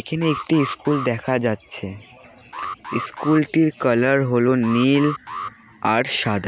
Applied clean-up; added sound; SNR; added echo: none; Alarm; 12 dB; none.